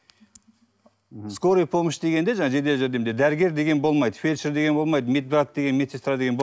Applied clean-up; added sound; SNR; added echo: none; none; none; none.